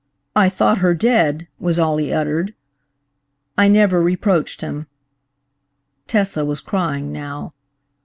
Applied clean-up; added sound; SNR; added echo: none; none; none; none.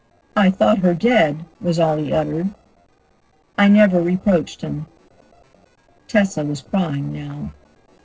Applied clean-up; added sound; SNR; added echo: neural separator model SepFormer DNS4.